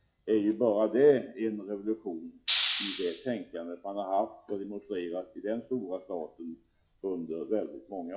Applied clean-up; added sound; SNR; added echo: classical method log-MMSE.